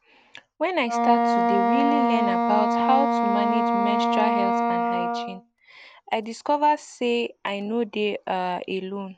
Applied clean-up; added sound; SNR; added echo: none; Wind instrument, woodwind instrument; -2 dB; none.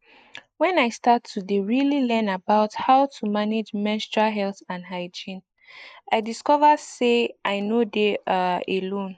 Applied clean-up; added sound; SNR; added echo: neural mask model Resemble Enhance denoiser.